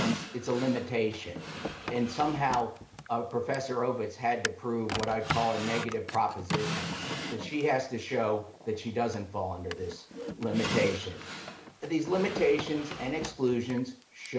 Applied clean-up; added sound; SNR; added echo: none; Drawer open or close; 7 dB; none.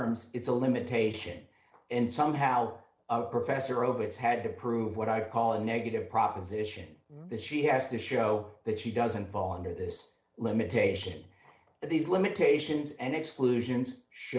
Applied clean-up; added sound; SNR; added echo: none; none; none; none.